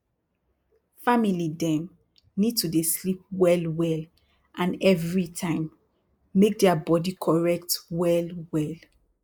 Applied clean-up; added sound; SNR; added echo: neural mask model Resemble Enhance denoiser.